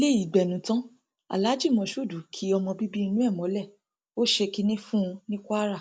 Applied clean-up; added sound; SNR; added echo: none; none; none; none.